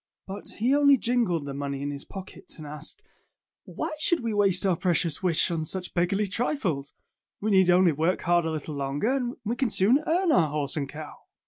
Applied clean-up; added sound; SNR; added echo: none; none; none; none.